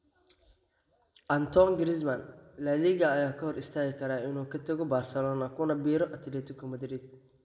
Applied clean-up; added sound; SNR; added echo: none; none; none; reverberation time 1.1 s.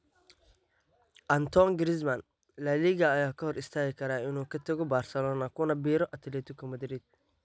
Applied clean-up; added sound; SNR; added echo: none; none; none; none.